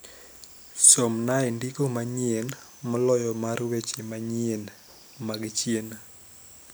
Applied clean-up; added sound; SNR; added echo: none; none; none; none.